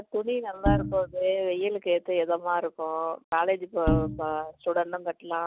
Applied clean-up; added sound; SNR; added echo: none; Bowed string instrument; 1 dB; none.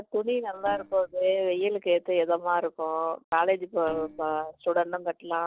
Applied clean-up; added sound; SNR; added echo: neural separator model SepFormer DNS4.